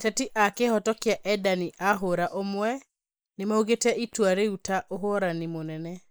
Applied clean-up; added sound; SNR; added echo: neural mask model Resemble Enhance denoiser.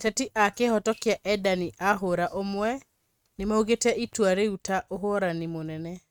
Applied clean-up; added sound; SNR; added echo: neural mask model RNNoise.